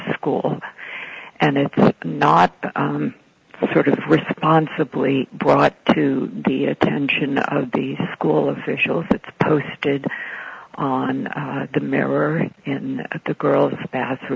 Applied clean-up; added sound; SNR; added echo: none; none; none; none.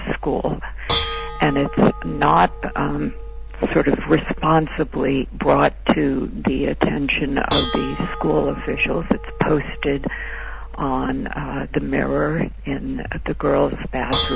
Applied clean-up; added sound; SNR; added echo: none; Dishes, pots, and pans / Bell; 6 dB; none.